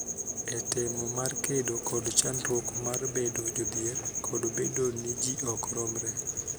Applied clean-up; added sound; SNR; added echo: none; Vehicle; 12 dB; none.